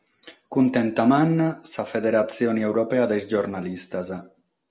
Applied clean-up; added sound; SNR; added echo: none; none; none; none.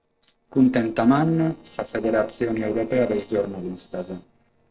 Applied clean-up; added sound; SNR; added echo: neural separator model SepFormer DNS4.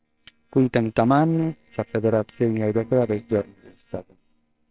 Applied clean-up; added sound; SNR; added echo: neural separator model SepFormer WHAMR!.